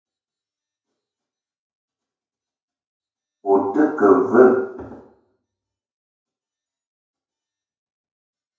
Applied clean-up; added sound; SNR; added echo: none; none; none; reverberation time 0.5 s.